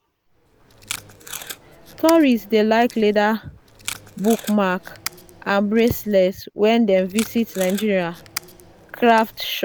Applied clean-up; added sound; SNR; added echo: none; Packing tape, duct tape; 17 dB; none.